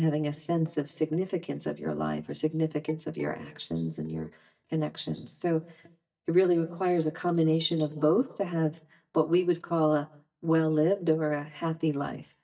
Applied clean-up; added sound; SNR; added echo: neural mask model DeepFilterNet 3.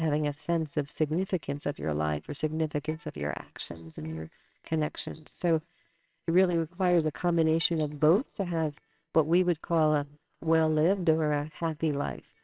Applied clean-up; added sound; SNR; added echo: neural separator model SepFormer WHAMR!.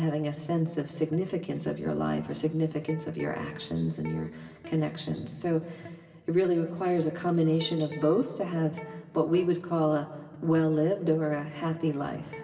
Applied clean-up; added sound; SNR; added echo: none; Electric guitar; 20 dB; reverberation time 2.1 s.